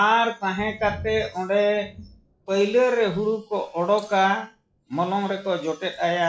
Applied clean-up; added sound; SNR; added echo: classical method log-MMSE.